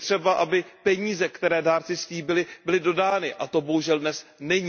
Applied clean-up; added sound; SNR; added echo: none; none; none; none.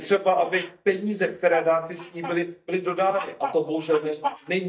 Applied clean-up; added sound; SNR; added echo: neural mask model DeepFilterNet 3.